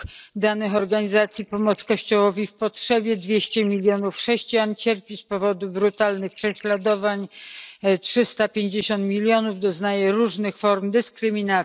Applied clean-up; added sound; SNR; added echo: neural separator model SepFormer DNS4.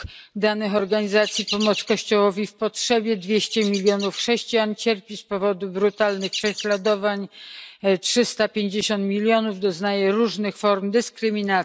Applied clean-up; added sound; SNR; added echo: neural mask model Resemble Enhance denoiser.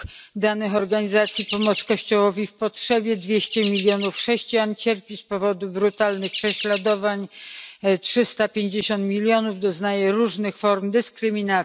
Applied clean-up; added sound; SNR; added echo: none; Chirp, tweet; 11 dB; none.